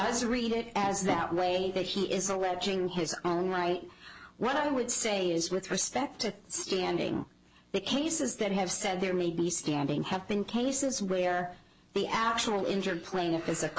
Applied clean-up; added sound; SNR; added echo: none; none; none; none.